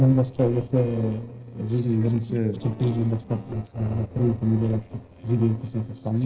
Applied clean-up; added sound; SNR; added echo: neural separator model SepFormer DNS4.